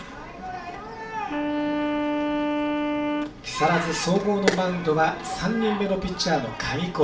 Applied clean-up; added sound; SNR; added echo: none; Wind instrument, woodwind instrument; 2 dB; reverberation time 0.4 s.